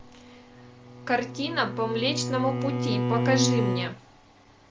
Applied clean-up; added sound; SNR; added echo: none; Bowed string instrument; 1 dB; none.